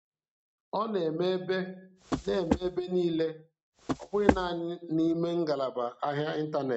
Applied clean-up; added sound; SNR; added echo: neural mask model RNNoise.